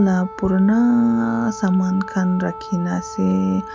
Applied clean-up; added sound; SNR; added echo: none; Wind instrument, woodwind instrument; 15 dB; none.